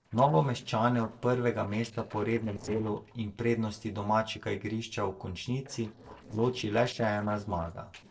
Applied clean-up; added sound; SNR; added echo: neural separator model SepFormer DNS4.